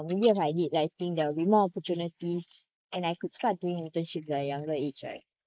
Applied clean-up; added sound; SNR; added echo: neural mask model Resemble Enhance denoiser.